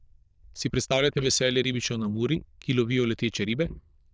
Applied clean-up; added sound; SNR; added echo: neural diffusion model UNIVERSE++.